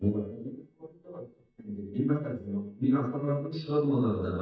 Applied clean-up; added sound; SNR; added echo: neural mask model DeepFilterNet 3.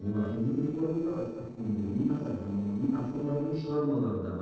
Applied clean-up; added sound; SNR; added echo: neural separator model SepFormer DNS4.